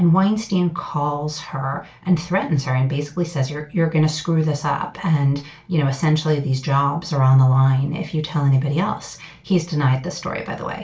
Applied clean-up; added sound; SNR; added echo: none; none; none; reverberation time 0.2 s.